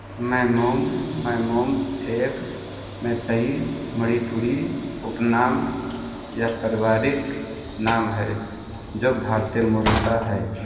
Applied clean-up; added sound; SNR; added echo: none; Sliding door / Train; 11 dB; reverberation time 2.4 s.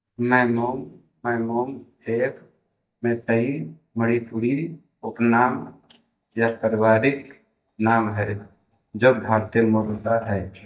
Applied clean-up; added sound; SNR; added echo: neural mask model DeepFilterNet 3.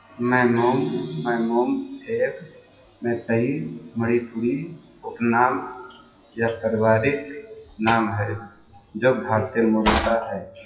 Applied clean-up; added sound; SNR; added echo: classical method WPE with log-MMSE.